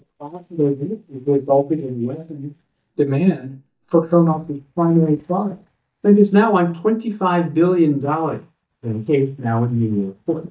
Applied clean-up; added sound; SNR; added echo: neural mask model DeepFilterNet 3.